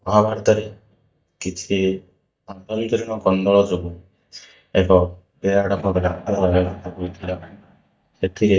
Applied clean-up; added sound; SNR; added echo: neural mask model DeepFilterNet 3.